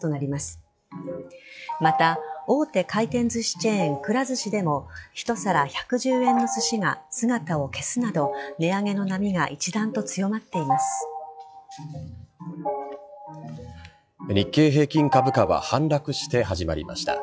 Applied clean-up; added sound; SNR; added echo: classical method log-MMSE.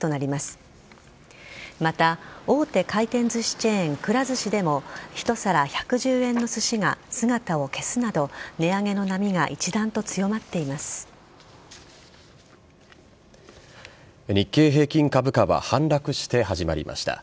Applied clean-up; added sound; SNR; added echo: none; none; none; none.